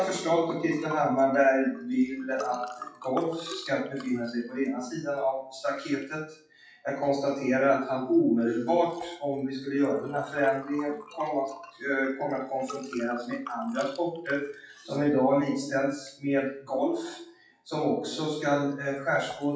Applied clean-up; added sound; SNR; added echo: classical method WPE with log-MMSE.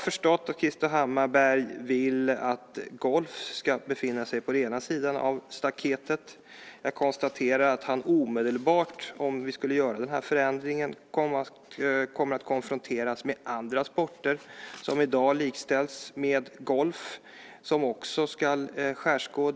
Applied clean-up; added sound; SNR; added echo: none; none; none; none.